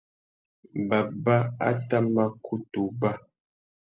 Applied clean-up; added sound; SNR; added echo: none; none; none; none.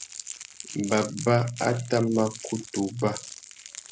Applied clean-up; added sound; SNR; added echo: none; Crackle; 13 dB; none.